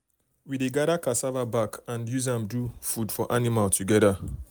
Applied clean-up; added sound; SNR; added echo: none; none; none; none.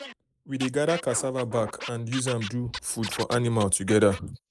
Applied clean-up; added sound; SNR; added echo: neural mask model Resemble Enhance denoiser.